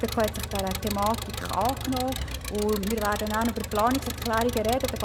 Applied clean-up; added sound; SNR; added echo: none; Engine; 6 dB; none.